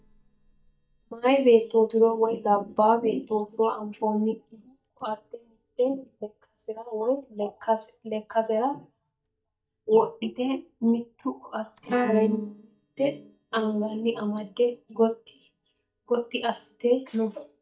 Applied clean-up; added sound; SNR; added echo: neural mask model DeepFilterNet 3.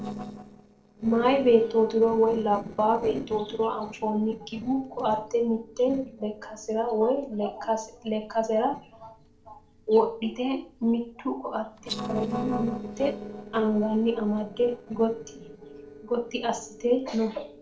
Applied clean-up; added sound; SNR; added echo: neural separator model SepFormer DNS4.